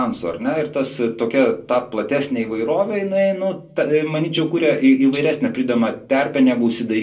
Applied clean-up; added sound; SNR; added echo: none; Tambourine; 8 dB; reverberation time 0.2 s.